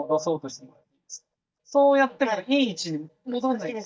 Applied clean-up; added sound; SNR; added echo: neural mask model DeepFilterNet 3.